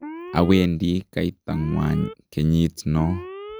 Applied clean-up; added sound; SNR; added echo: none; Alarm; 15 dB; none.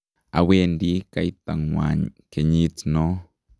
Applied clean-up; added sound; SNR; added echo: none; none; none; none.